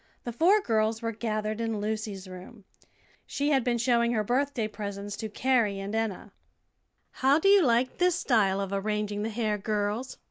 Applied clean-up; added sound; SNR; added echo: none; none; none; none.